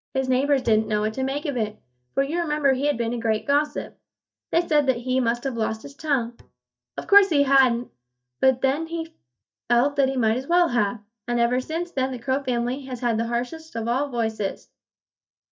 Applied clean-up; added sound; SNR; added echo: neural mask model DeepFilterNet 3.